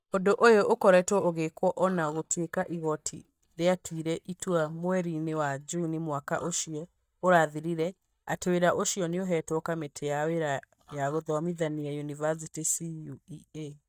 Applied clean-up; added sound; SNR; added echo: neural mask model DeepFilterNet 3.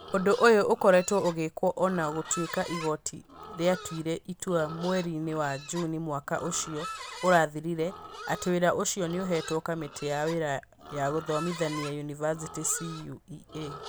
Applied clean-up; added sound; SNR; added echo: none; Livestock, farm animals, working animals; 14 dB; none.